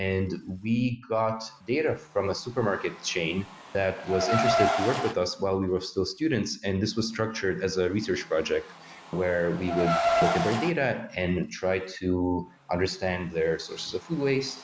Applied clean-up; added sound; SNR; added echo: none; Car; 6 dB; none.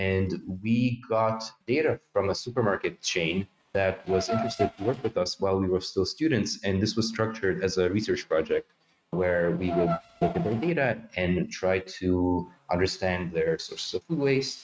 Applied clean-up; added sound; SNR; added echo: neural mask model RNNoise.